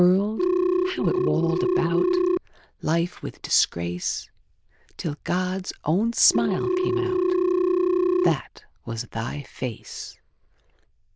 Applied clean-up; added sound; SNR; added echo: neural diffusion model UNIVERSE++.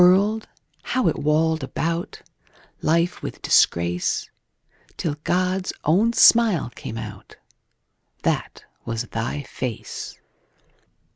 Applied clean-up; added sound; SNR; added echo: none; none; none; none.